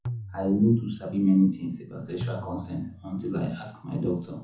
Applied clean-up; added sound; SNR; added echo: none; Tabla; 14 dB; reverberation time 0.5 s.